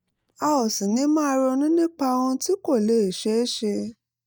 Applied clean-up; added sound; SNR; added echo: neural mask model DeepFilterNet 3.